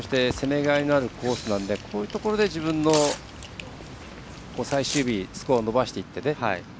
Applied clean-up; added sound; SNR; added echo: none; Tearing; 13 dB; none.